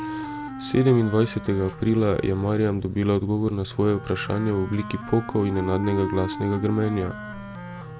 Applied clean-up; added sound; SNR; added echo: none; Wind instrument, woodwind instrument; 12 dB; none.